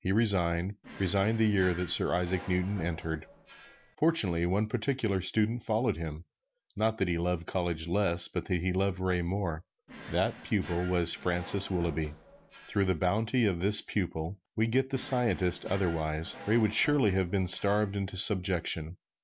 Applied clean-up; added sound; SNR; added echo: none; Drawer open or close; 18 dB; none.